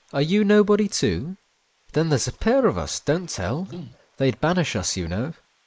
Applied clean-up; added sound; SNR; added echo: neural mask model Resemble Enhance denoiser.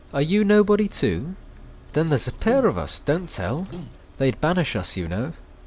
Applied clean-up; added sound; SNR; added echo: none; Liquid; 17 dB; none.